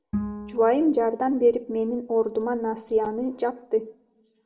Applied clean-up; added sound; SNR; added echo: none; Bowed string instrument; 14 dB; reverberation time 0.5 s.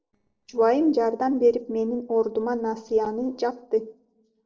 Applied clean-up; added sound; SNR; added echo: neural separator model SepFormer DNS4.